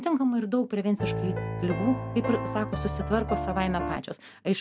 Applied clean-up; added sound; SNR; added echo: none; Piano; 3 dB; none.